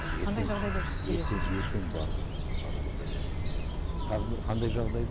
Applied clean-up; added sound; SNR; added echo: none; Bird; -4 dB; none.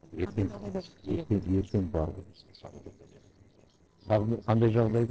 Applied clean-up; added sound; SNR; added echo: neural separator model SepFormer DNS4.